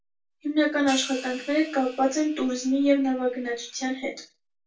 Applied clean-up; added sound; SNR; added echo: none; Hi-hat; 17 dB; reverberation time 0.2 s.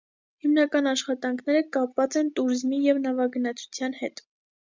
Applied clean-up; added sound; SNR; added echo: none; none; none; none.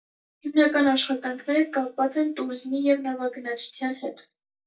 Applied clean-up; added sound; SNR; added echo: neural mask model DeepFilterNet 3.